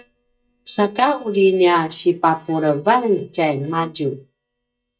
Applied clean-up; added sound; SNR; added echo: neural mask model DeepFilterNet 3.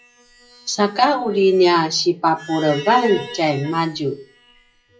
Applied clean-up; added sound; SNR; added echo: classical method WPE with log-MMSE.